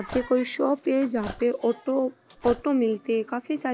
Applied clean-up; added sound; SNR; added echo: none; Dog; 18 dB; none.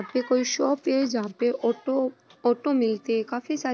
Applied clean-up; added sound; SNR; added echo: none; none; none; none.